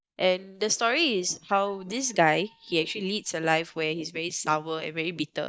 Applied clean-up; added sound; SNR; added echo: neural mask model DeepFilterNet 3.